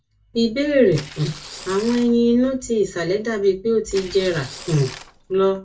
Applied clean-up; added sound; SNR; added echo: none; Tearing; 17 dB; reverberation time 0.2 s.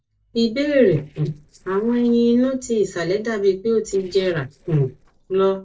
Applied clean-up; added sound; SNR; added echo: neural separator model SepFormer DNS4.